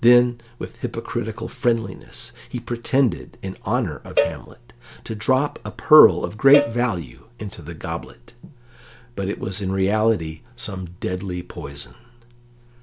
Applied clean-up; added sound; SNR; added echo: none; Cowbell; 6 dB; none.